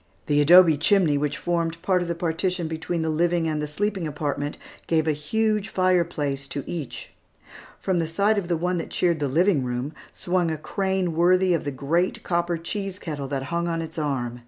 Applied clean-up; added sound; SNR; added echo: none; none; none; none.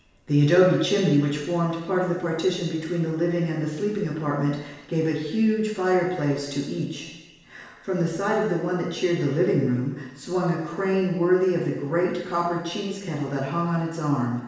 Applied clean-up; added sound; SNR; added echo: none; none; none; reverberation time 1.0 s.